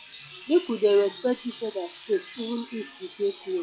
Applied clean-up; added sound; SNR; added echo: classical method log-MMSE.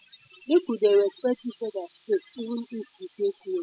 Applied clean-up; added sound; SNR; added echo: classical method spectral subtraction.